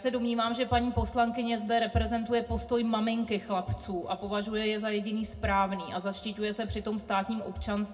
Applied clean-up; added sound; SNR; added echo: none; none; none; reverberation time 0.2 s.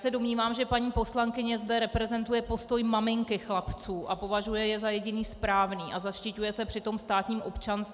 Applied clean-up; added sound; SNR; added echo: none; none; none; none.